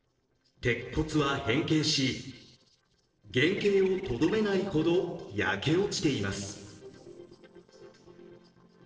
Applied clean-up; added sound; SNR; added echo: neural separator model SepFormer DNS4.